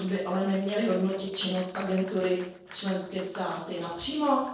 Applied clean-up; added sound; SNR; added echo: neural separator model SepFormer DNS4.